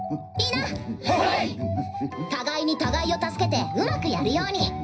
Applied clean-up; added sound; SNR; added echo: none; none; none; reverberation time 0.5 s.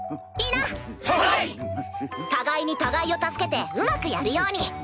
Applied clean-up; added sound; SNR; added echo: none; none; none; none.